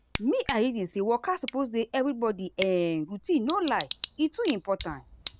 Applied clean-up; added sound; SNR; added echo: none; Tick / Bicycle; 7 dB; none.